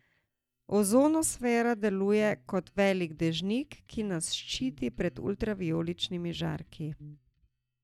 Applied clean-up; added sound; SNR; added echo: neural mask model DeepFilterNet 3.